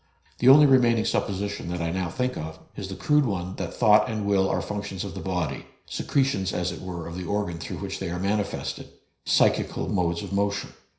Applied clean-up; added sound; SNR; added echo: neural separator model SepFormer DNS4.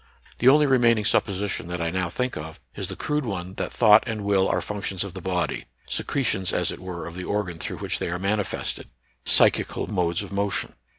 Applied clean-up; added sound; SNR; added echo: none; none; none; none.